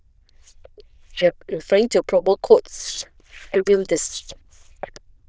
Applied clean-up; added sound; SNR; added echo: neural diffusion model UNIVERSE++.